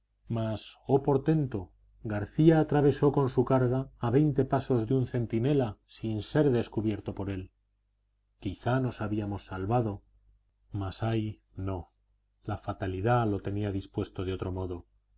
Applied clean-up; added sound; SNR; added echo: none; none; none; none.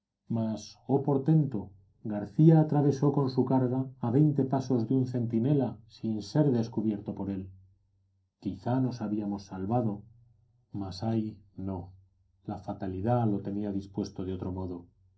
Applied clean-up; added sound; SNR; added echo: none; none; none; reverberation time 0.3 s.